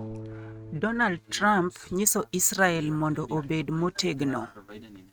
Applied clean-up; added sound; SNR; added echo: neural mask model RNNoise.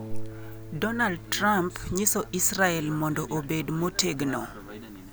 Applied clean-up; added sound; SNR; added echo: none; Harp; 17 dB; none.